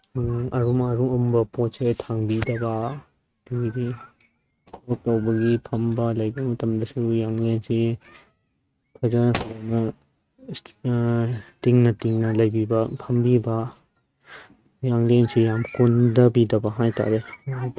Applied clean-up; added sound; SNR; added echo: neural mask model RNNoise.